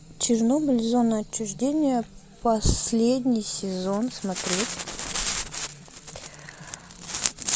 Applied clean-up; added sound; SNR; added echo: none; none; none; none.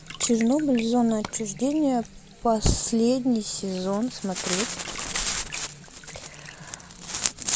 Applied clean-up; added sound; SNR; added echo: none; Fire + Bathtub (filling or washing); 19 dB; none.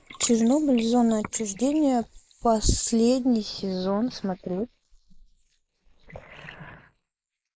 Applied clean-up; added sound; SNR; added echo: neural mask model Resemble Enhance denoiser.